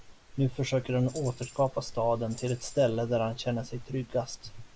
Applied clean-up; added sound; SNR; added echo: none; Tambourine; 18 dB; none.